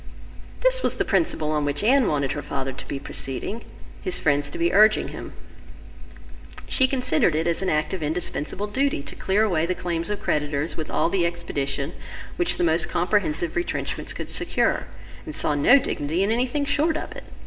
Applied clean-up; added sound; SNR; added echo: none; Breathing; 16 dB; reverberation time 2.1 s.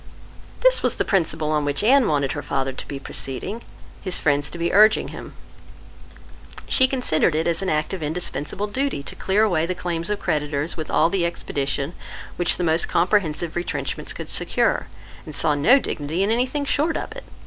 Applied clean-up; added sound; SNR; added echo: none; none; none; none.